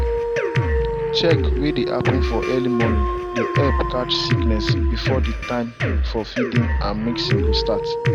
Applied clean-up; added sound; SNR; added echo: none; Drum kit + Dog; -4 dB; none.